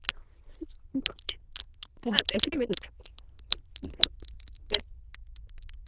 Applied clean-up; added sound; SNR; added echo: neural diffusion model UNIVERSE++.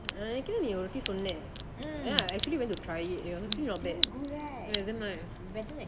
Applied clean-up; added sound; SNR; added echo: none; Crack; 5 dB; none.